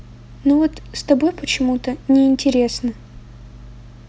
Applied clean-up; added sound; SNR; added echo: none; none; none; none.